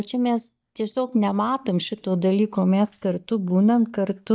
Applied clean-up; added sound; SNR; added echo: neural mask model DeepFilterNet 3.